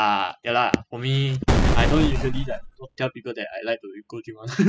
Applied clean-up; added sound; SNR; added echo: classical method spectral subtraction.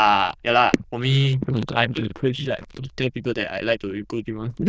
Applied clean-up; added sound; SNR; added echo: neural diffusion model UNIVERSE++.